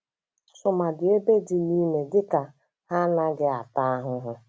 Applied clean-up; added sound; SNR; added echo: none; none; none; none.